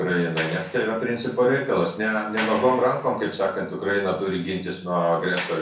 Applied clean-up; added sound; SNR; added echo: none; Sliding door; 15 dB; reverberation time 0.5 s.